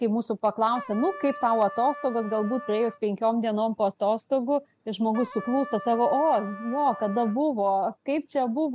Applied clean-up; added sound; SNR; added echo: none; Trumpet; 15 dB; none.